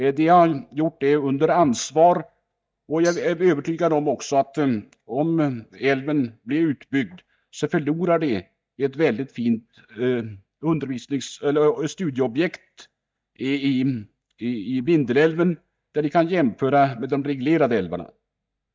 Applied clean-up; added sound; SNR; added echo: neural mask model DeepFilterNet 3.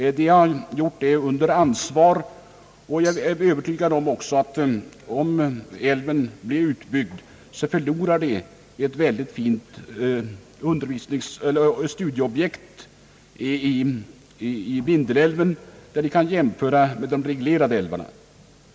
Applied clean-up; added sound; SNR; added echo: none; Tambourine; 16 dB; none.